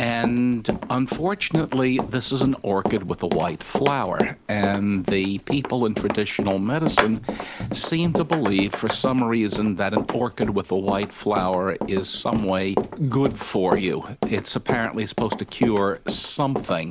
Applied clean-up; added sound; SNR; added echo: none; Run; 6 dB; none.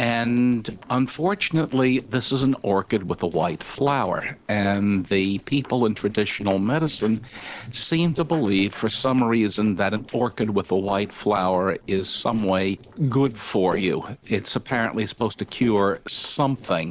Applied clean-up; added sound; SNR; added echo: neural separator model SepFormer DNS4.